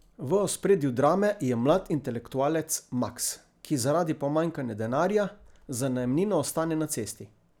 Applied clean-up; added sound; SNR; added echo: none; none; none; none.